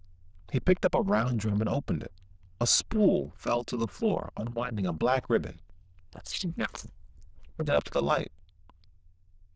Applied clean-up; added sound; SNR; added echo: neural diffusion model UNIVERSE++.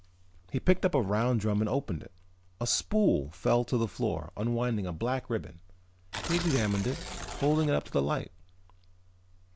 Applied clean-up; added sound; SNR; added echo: none; Tearing; 8 dB; none.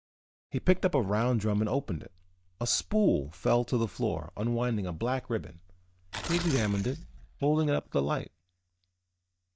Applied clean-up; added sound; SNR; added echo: neural mask model DeepFilterNet 3.